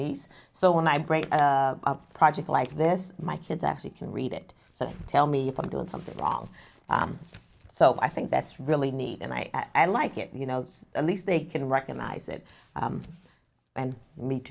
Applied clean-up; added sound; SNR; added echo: none; none; none; none.